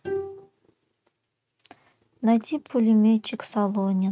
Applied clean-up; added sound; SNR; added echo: neural mask model RNNoise.